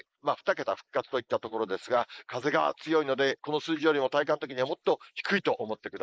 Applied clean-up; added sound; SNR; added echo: neural mask model Resemble Enhance denoiser.